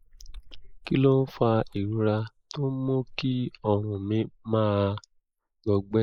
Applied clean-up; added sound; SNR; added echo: neural mask model Resemble Enhance denoiser.